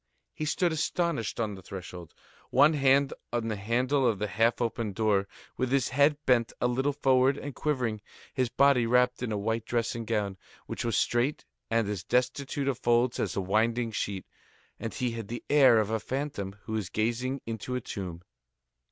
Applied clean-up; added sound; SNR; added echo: none; none; none; none.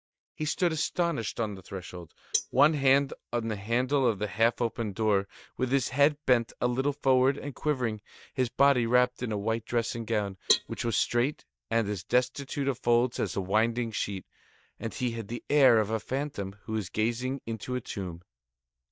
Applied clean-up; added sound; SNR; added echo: neural mask model DeepFilterNet 3.